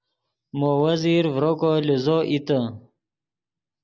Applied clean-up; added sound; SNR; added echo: none; none; none; none.